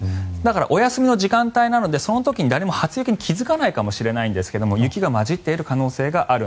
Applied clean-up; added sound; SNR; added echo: none; none; none; none.